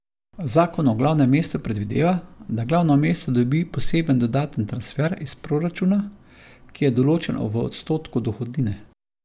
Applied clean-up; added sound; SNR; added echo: none; none; none; none.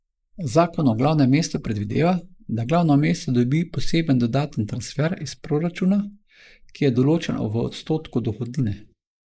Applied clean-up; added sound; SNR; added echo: neural mask model Resemble Enhance denoiser.